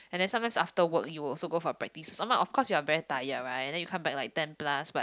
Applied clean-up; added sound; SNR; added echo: none; none; none; none.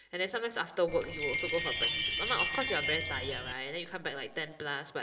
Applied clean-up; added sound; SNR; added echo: none; Chime; -4 dB; reverberation time 1.8 s.